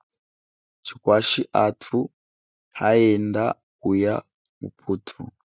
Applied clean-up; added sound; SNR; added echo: none; none; none; none.